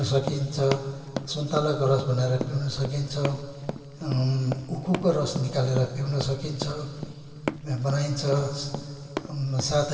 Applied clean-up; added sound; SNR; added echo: none; Run; 11 dB; reverberation time 2.6 s.